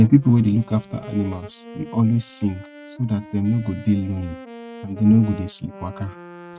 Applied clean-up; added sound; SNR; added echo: neural mask model RNNoise.